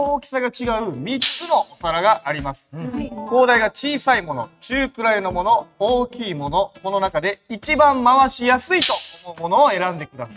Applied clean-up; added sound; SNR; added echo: neural mask model RNNoise.